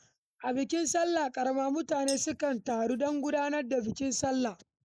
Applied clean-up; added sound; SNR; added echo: neural mask model Resemble Enhance denoiser.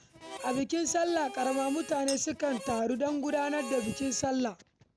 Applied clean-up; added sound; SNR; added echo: none; Chink, clink + Harmonica; 12 dB; none.